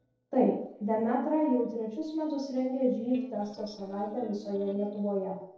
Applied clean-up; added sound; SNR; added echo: neural separator model SepFormer DNS4.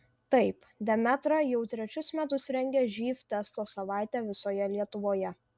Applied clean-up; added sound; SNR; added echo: none; none; none; none.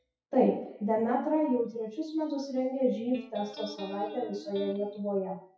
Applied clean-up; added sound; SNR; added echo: classical method WPE with log-MMSE.